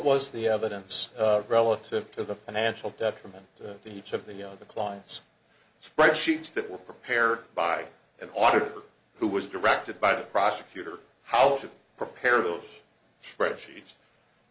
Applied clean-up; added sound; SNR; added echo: none; none; none; none.